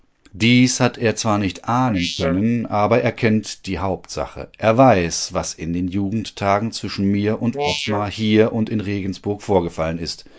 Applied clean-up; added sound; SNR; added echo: neural mask model Resemble Enhance denoiser.